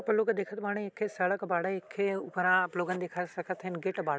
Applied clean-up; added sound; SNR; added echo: none; none; none; none.